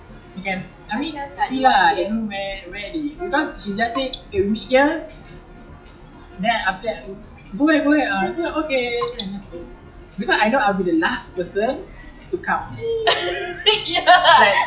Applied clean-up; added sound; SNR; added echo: classical method log-MMSE.